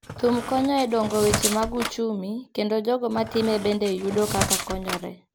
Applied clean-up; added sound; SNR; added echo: none; Squeak; 6 dB; none.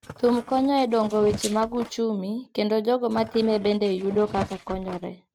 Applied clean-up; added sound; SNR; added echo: neural mask model RNNoise.